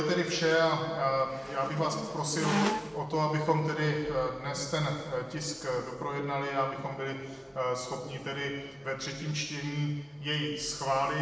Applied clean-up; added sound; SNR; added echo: none; Squeak; 3 dB; reverberation time 1.2 s.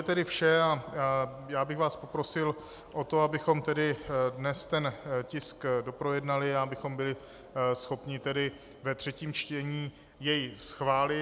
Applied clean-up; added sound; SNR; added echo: none; none; none; none.